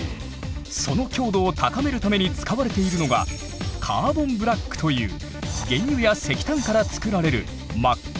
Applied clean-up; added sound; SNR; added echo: none; none; none; none.